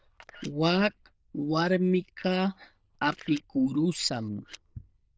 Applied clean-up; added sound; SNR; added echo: neural diffusion model UNIVERSE++.